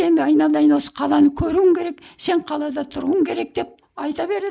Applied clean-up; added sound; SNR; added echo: neural mask model Resemble Enhance denoiser.